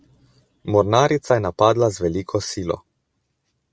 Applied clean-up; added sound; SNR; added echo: none; none; none; none.